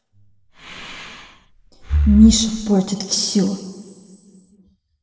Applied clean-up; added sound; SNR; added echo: none; Breathing; 3 dB; reverberation time 2.5 s.